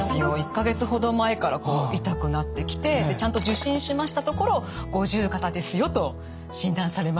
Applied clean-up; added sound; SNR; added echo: none; Shatter; 16 dB; none.